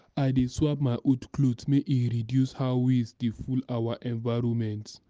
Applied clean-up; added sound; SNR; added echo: none; none; none; none.